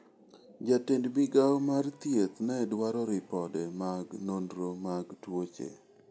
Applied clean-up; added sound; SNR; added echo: none; none; none; none.